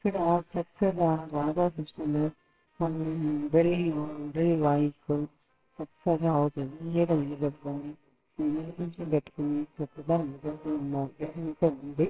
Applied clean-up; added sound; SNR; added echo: neural separator model SepFormer WHAMR!.